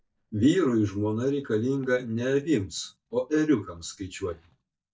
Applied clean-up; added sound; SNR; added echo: neural mask model DeepFilterNet 3.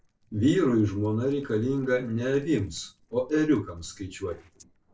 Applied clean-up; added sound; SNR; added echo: neural separator model SepFormer DNS4.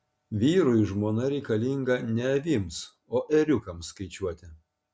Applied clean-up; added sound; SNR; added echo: none; none; none; none.